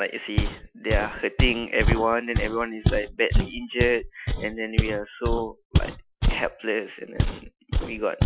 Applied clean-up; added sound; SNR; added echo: classical method Wiener filter.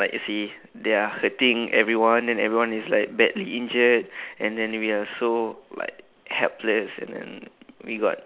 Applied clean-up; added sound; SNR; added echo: none; none; none; none.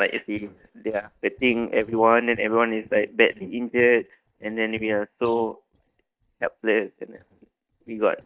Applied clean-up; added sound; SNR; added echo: neural mask model DeepFilterNet 3.